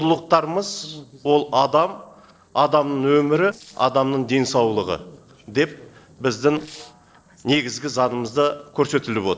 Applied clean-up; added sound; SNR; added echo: neural separator model SepFormer DNS4.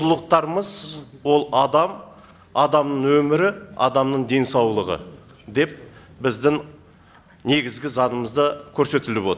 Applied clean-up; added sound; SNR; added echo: none; none; none; none.